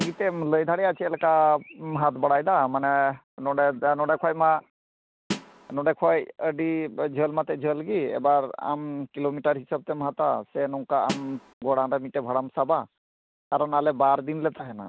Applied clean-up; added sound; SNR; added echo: none; Snare drum; 8 dB; none.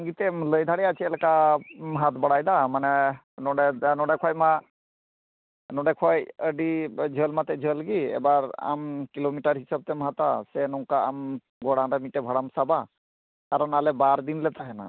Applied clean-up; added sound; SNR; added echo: none; none; none; none.